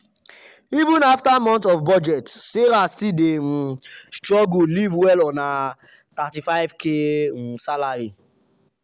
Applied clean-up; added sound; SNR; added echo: none; none; none; none.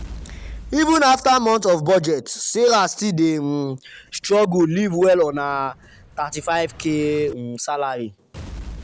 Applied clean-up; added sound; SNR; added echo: none; Explosion; 20 dB; none.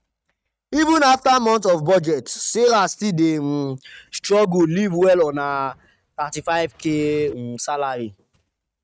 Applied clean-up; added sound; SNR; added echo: neural mask model RNNoise.